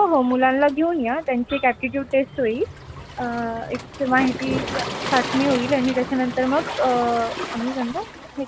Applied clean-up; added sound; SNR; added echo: none; Waves, surf; 10 dB; none.